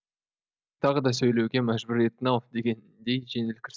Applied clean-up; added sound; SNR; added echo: none; none; none; none.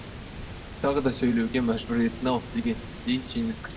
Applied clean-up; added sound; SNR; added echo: none; Water; 11 dB; reverberation time 1.7 s.